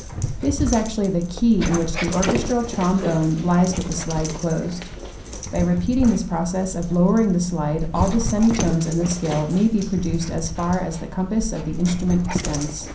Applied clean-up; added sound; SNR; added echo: none; Dog; 7 dB; reverberation time 0.6 s.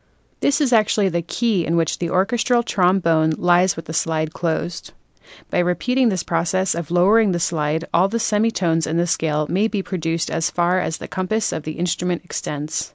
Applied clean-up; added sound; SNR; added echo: none; none; none; none.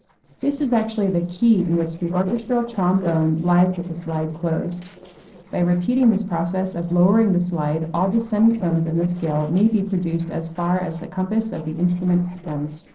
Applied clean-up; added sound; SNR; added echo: neural separator model SepFormer DNS4.